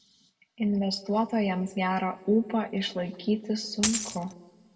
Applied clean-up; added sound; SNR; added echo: none; Coin (dropping); 2 dB; reverberation time 1.3 s.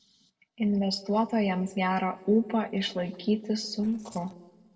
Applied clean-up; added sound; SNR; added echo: neural separator model SepFormer DNS4.